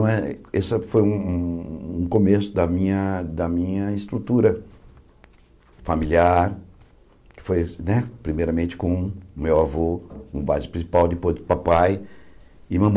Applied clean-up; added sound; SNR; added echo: none; none; none; none.